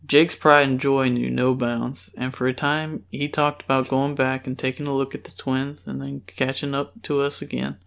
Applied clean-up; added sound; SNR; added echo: none; none; none; none.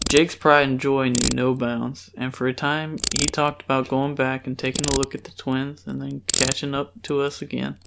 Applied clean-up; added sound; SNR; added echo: none; Ratchet, pawl; 7 dB; none.